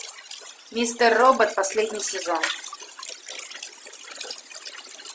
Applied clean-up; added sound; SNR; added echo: none; none; none; none.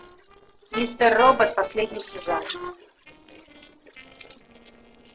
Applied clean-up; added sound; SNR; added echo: neural separator model SepFormer DNS4.